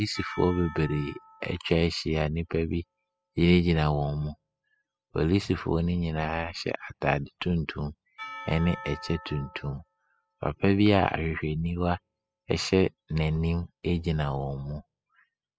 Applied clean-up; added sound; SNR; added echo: classical method spectral subtraction.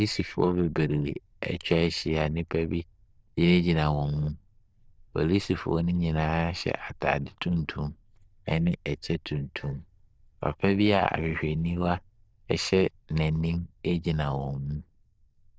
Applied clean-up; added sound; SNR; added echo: neural diffusion model UNIVERSE++.